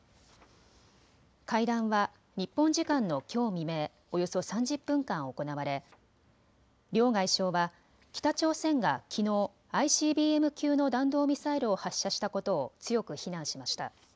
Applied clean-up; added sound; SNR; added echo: none; none; none; none.